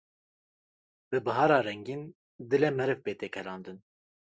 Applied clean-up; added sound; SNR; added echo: none; none; none; none.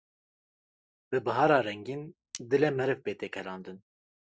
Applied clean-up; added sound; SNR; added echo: none; Cutlery, silverware; 20 dB; none.